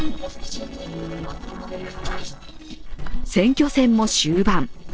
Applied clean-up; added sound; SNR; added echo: neural separator model SepFormer DNS4.